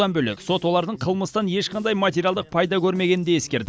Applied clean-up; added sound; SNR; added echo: neural separator model SepFormer DNS4.